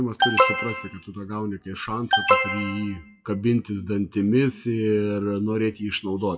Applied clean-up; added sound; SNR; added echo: classical method WPE with log-MMSE.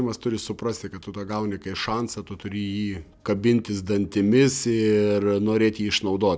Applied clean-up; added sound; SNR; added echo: none; none; none; none.